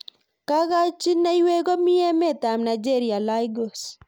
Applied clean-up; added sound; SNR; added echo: none; none; none; none.